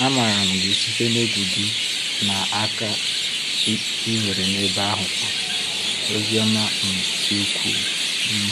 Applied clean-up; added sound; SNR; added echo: none; Chirp, tweet; -4 dB; none.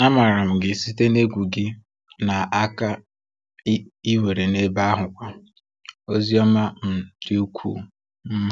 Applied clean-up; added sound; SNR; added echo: none; none; none; none.